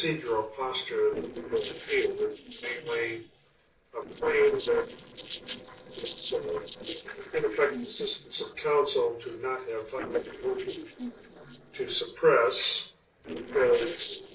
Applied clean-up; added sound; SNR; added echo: neural separator model SepFormer DNS4.